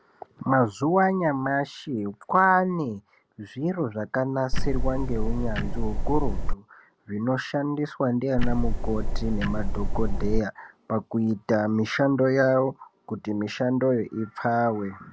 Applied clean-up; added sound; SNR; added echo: none; Tick-tock; -3 dB; none.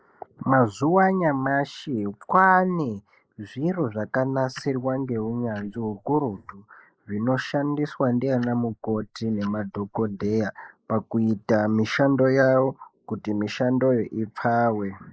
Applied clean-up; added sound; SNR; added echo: neural mask model Resemble Enhance denoiser.